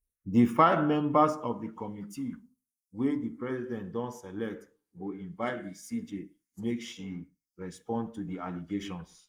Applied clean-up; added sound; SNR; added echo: neural mask model Resemble Enhance denoiser.